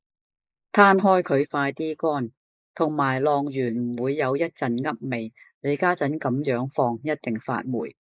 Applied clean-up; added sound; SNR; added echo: neural mask model Resemble Enhance denoiser.